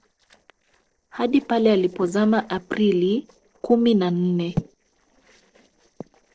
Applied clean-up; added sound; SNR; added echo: neural separator model SepFormer DNS4.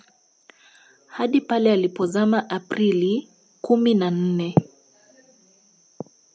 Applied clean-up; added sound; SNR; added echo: none; none; none; none.